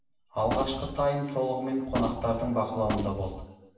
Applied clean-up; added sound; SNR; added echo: none; Gunshot, gunfire; 5 dB; reverberation time 1.0 s.